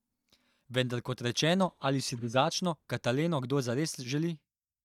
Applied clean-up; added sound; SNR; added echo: neural mask model DeepFilterNet 3.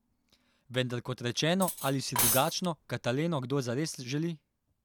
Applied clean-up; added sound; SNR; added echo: none; Cutlery, silverware; 3 dB; none.